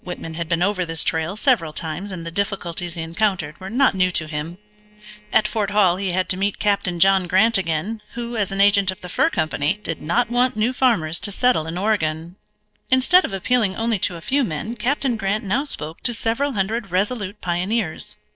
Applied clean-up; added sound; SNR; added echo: neural separator model SepFormer DNS4.